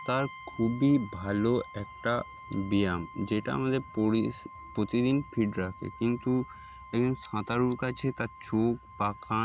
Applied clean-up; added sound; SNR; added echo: none; Brass instrument; 18 dB; none.